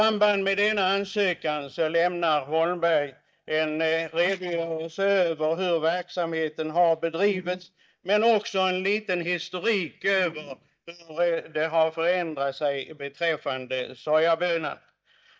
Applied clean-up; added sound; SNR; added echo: neural mask model DeepFilterNet 3.